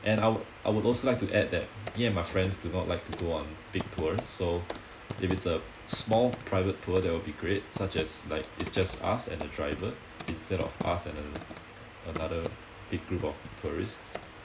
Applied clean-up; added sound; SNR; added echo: none; Computer keyboard; 12 dB; none.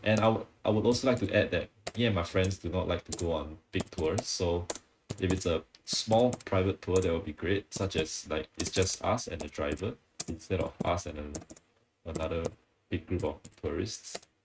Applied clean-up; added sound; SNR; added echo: neural mask model RNNoise.